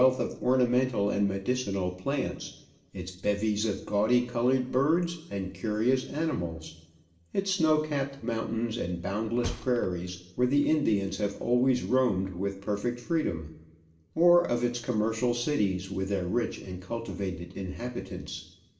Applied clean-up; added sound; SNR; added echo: none; Thump, thud; 14 dB; reverberation time 0.7 s.